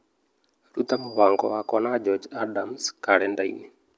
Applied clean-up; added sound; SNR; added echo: none; Bell; 20 dB; none.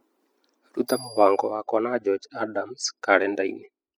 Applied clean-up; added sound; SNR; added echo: classical method spectral subtraction.